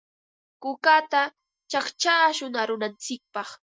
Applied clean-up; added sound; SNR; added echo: neural mask model DeepFilterNet 3.